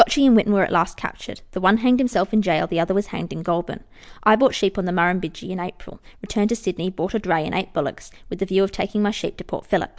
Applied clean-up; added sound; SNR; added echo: none; none; none; none.